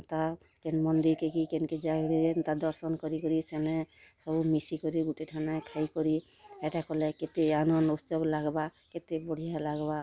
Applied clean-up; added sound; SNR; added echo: none; none; none; none.